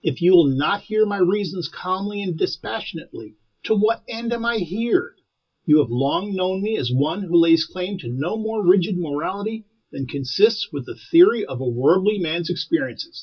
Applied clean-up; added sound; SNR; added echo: none; none; none; reverberation time 0.2 s.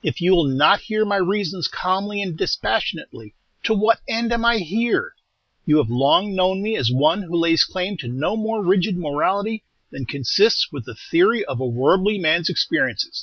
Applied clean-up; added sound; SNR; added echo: none; none; none; none.